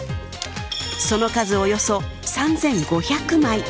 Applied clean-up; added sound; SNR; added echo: none; Keys jangling; 17 dB; none.